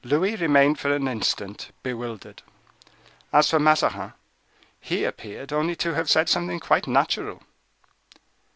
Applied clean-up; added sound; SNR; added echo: none; none; none; none.